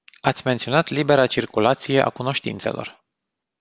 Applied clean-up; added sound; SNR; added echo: none; none; none; none.